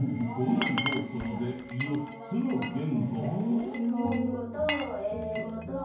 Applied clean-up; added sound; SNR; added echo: none; Glass; 9 dB; reverberation time 0.9 s.